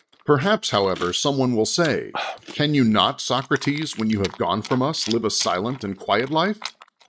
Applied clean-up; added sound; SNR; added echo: neural mask model RNNoise.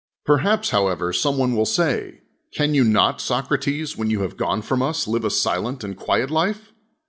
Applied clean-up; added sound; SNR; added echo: none; none; none; none.